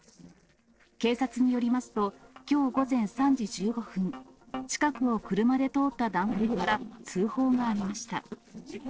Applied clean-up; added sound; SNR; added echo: neural separator model SepFormer DNS4.